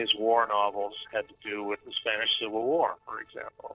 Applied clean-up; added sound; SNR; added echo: neural separator model SepFormer DNS4.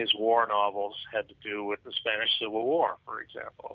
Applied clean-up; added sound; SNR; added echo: none; none; none; none.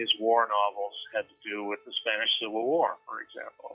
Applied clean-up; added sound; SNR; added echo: classical method log-MMSE.